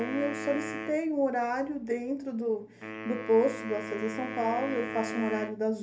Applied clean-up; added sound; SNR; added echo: none; Wind instrument, woodwind instrument; 9 dB; reverberation time 0.3 s.